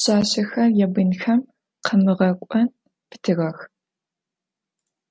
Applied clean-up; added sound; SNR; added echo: none; none; none; none.